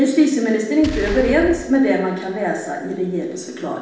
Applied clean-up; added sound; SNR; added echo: none; Boom; 13 dB; reverberation time 0.9 s.